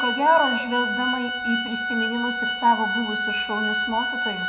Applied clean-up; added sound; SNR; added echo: none; Organ; 1 dB; reverberation time 0.7 s.